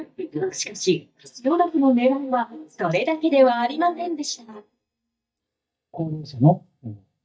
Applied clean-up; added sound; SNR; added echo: neural mask model DeepFilterNet 3.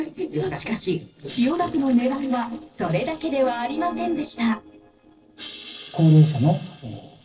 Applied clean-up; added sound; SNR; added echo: neural separator model SepFormer DNS4.